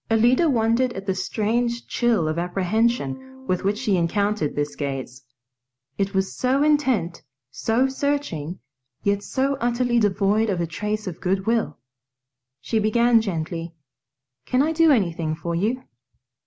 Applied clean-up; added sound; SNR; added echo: none; Electric guitar / Strum; 19 dB; none.